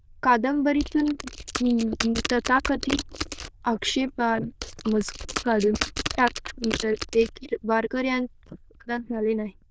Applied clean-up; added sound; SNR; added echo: neural diffusion model UNIVERSE++.